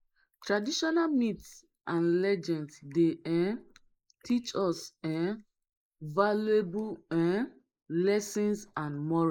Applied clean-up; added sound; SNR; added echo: neural mask model Resemble Enhance denoiser.